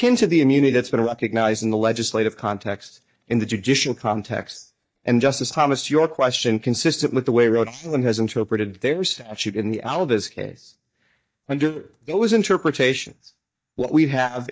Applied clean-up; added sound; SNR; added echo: neural mask model DeepFilterNet 3.